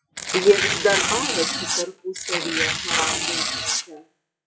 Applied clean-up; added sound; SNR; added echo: classical method WPE with log-MMSE.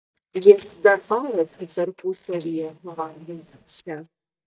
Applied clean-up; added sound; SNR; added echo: neural mask model DeepFilterNet 3.